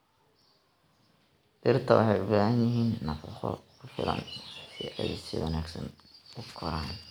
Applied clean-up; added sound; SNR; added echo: none; none; none; none.